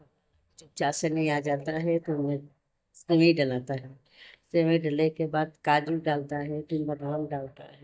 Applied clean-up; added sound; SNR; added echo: neural mask model DeepFilterNet 3.